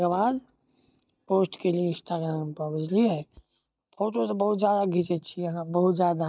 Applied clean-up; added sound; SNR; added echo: neural mask model DeepFilterNet 3.